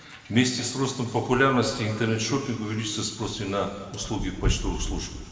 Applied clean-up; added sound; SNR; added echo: none; none; none; reverberation time 2.3 s.